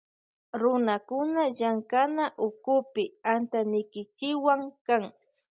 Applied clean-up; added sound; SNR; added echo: none; none; none; none.